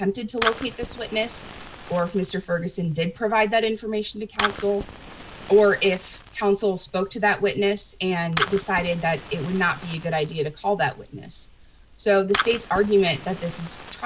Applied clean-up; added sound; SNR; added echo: none; Fire; 11 dB; none.